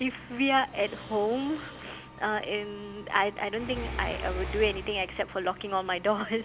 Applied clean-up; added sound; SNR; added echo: none; Mechanisms; 11 dB; none.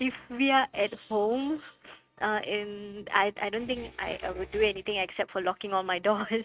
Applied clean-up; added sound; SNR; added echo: neural mask model RNNoise.